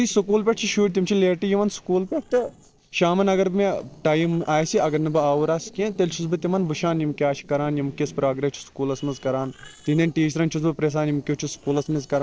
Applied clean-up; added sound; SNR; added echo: neural separator model SepFormer DNS4.